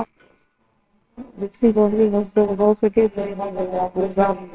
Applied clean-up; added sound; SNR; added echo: neural separator model SepFormer WHAMR!.